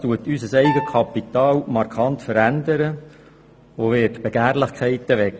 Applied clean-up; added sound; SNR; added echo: none; Piano; 10 dB; none.